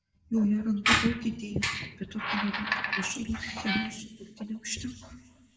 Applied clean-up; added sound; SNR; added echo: none; Squeak; -1 dB; reverberation time 1.3 s.